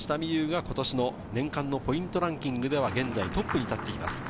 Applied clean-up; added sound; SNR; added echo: none; none; none; none.